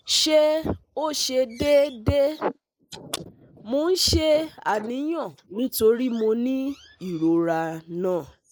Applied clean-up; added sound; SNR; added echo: neural mask model Resemble Enhance denoiser.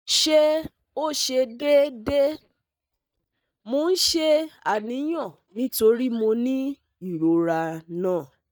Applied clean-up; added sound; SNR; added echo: neural mask model DeepFilterNet 3.